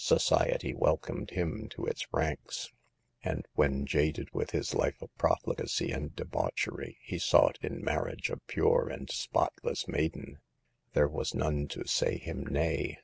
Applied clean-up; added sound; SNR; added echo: none; none; none; none.